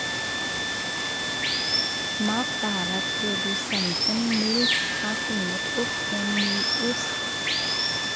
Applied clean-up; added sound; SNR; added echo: none; Wind instrument, woodwind instrument + Water; -5 dB; none.